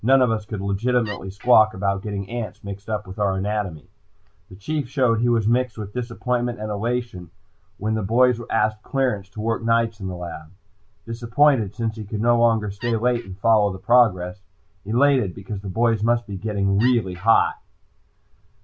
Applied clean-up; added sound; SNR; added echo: none; Wood; 16 dB; none.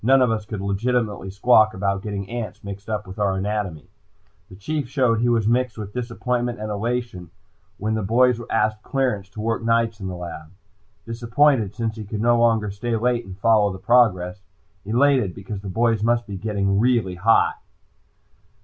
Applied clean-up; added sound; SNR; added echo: none; none; none; none.